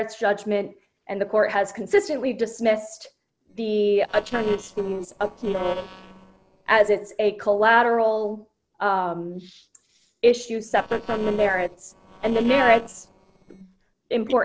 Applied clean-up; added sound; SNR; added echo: neural separator model SepFormer DNS4.